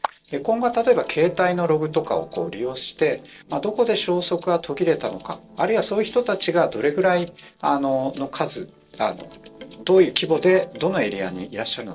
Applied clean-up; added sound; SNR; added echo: neural separator model SepFormer DNS4.